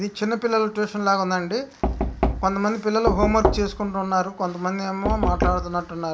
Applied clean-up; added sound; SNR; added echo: none; Knock; 4 dB; none.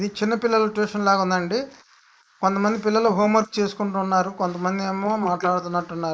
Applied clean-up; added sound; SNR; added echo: neural mask model Resemble Enhance denoiser.